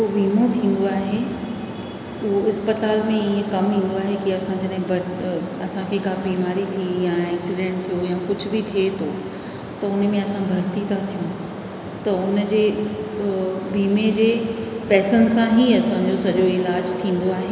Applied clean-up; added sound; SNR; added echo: none; none; none; none.